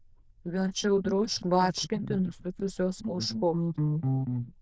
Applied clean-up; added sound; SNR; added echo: neural diffusion model UNIVERSE++.